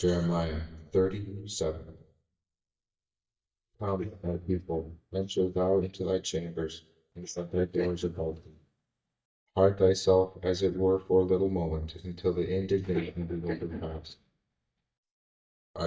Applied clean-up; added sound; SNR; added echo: neural mask model DeepFilterNet 3.